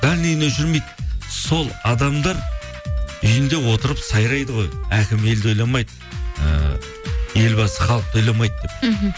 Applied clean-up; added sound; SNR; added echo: none; Wind instrument, woodwind instrument; 20 dB; none.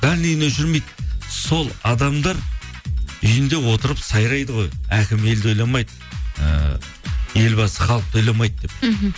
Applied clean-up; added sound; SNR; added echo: none; none; none; none.